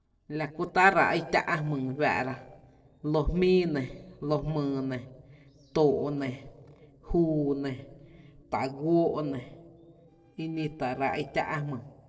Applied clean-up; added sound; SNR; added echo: neural separator model SepFormer DNS4.